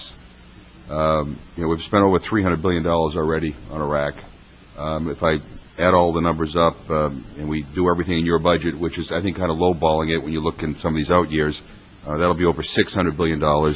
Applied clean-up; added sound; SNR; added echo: none; none; none; none.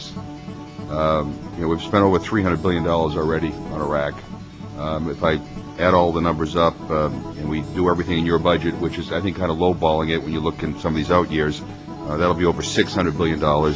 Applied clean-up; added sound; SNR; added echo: none; Acoustic guitar; 11 dB; none.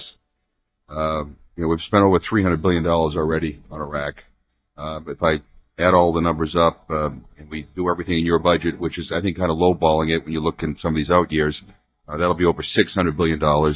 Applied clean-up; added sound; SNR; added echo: neural mask model DeepFilterNet 3.